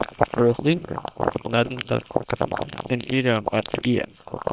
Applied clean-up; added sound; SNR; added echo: neural separator model SepFormer WHAM!.